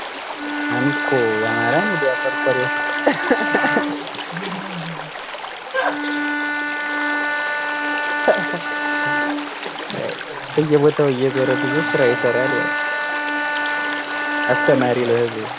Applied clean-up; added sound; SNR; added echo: none; Bowed string instrument + Stream; 0 dB; none.